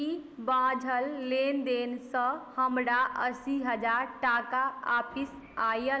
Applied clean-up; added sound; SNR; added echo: none; none; none; none.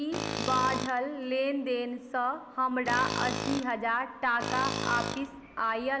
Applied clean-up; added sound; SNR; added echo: none; Tools; 5 dB; none.